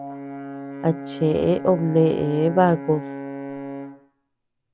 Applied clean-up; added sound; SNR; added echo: none; Brass instrument; 11 dB; none.